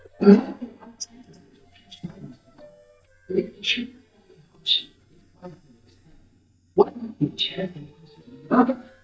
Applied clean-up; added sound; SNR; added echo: neural mask model DeepFilterNet 3.